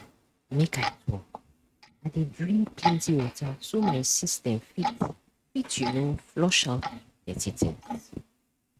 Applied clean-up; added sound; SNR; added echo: neural mask model RNNoise.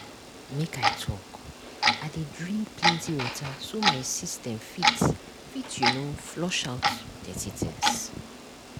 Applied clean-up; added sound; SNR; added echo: none; Clock; -2 dB; none.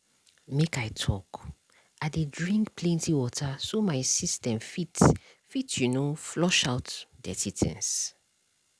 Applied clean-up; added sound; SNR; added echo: none; none; none; none.